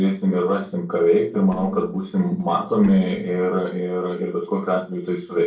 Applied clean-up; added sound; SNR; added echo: neural separator model SepFormer DNS4.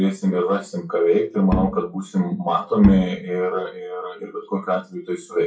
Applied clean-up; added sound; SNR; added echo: classical method WPE with log-MMSE.